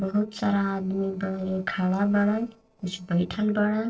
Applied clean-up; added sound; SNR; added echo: neural separator model SepFormer DNS4.